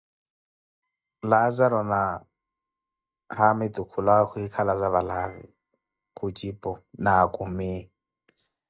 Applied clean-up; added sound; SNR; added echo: neural mask model DeepFilterNet 3.